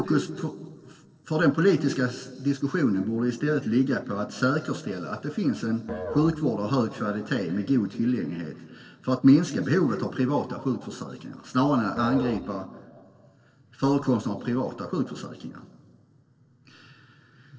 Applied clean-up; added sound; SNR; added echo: neural separator model SepFormer DNS4.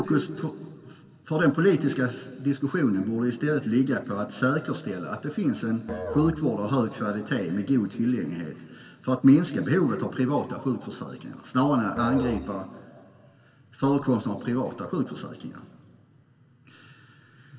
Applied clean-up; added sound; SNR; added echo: none; Musical instrument; 13 dB; reverberation time 1.8 s.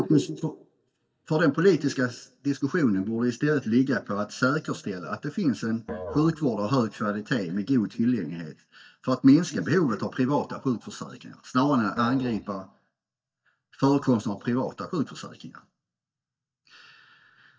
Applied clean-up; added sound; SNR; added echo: neural mask model DeepFilterNet 3.